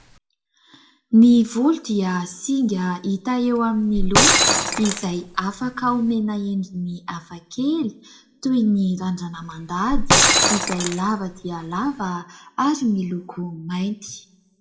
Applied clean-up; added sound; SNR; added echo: none; Shatter; 3 dB; reverberation time 0.4 s.